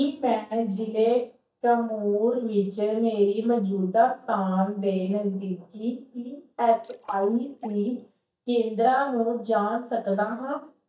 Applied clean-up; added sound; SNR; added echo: neural mask model DeepFilterNet 3.